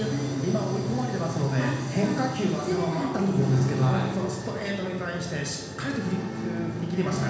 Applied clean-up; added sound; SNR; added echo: none; none; none; reverberation time 1.1 s.